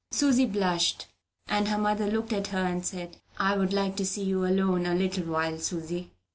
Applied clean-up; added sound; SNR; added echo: none; none; none; none.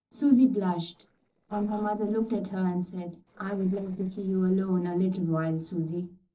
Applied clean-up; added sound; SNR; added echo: neural separator model SepFormer DNS4.